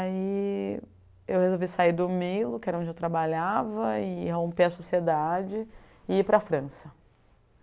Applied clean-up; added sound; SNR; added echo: none; none; none; none.